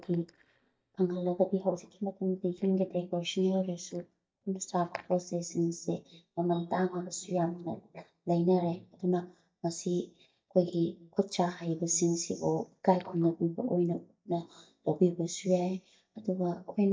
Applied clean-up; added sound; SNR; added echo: neural mask model DeepFilterNet 3.